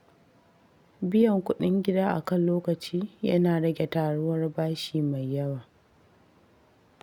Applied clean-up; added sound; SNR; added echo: none; none; none; none.